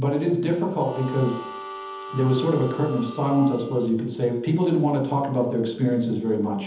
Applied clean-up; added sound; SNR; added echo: none; Harmonica; 14 dB; reverberation time 1.3 s.